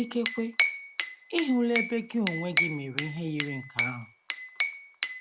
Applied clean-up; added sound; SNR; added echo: none; Glass / Bell; 1 dB; none.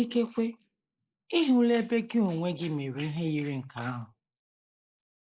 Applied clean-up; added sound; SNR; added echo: neural mask model Resemble Enhance denoiser.